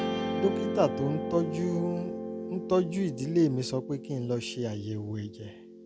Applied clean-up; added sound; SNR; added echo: none; Guitar; 5 dB; none.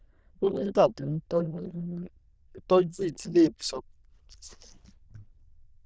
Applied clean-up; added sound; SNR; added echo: neural diffusion model UNIVERSE++.